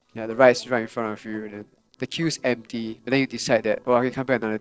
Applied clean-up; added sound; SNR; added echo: neural separator model SepFormer DNS4.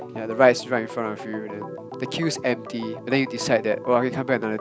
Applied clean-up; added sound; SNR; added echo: none; Organ; 11 dB; none.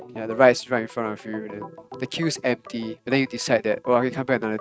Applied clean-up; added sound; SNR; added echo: neural mask model RNNoise.